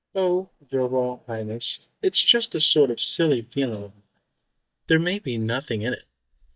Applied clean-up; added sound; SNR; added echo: neural mask model DeepFilterNet 3.